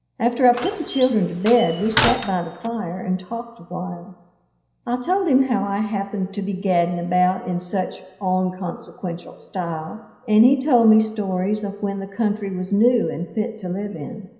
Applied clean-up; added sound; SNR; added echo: none; Slam; 5 dB; reverberation time 0.9 s.